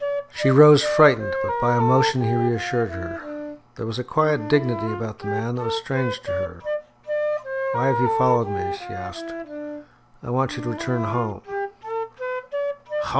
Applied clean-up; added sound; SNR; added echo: none; Wind instrument, woodwind instrument; 4 dB; none.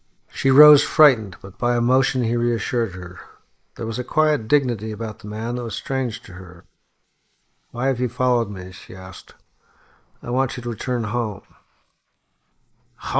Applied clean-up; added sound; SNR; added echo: neural mask model Resemble Enhance denoiser.